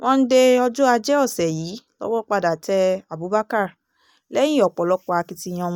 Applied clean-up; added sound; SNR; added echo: none; none; none; none.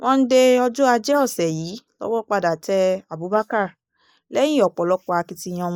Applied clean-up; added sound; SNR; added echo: neural mask model Resemble Enhance denoiser.